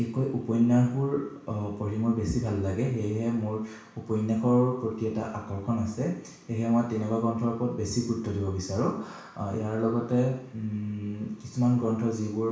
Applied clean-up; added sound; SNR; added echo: none; none; none; reverberation time 0.7 s.